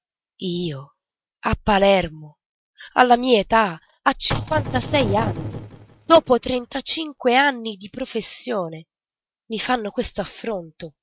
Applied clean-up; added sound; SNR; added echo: neural mask model RNNoise.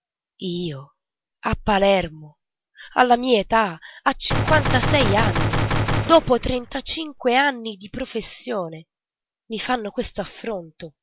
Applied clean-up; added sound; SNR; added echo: none; Gunshot, gunfire; -1 dB; none.